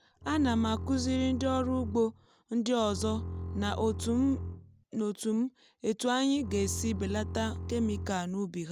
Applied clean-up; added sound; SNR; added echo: none; Bowed string instrument; 7 dB; none.